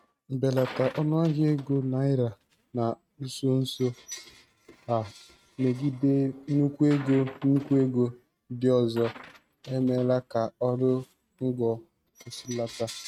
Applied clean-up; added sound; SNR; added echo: neural mask model RNNoise.